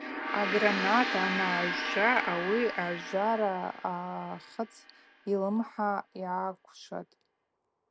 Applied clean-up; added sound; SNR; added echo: none; Gong; 5 dB; none.